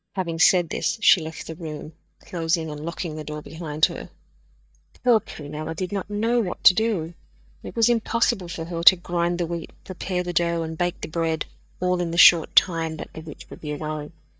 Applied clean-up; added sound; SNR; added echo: neural mask model DeepFilterNet 3.